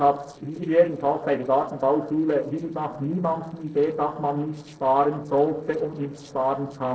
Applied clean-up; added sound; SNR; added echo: neural separator model SepFormer DNS4.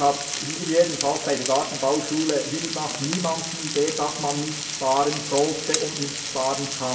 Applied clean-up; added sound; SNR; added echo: none; Frying (food); 5 dB; reverberation time 0.6 s.